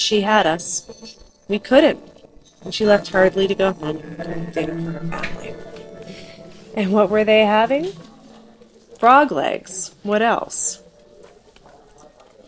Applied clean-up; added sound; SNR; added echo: neural separator model SepFormer DNS4.